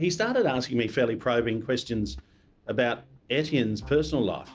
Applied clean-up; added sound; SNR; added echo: none; none; none; none.